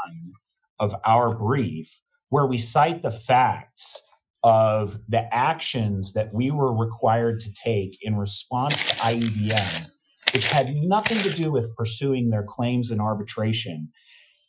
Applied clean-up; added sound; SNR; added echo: classical method Wiener filter.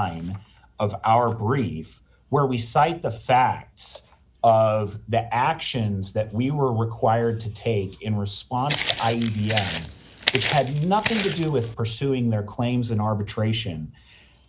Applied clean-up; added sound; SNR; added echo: none; Walk, footsteps; 6 dB; none.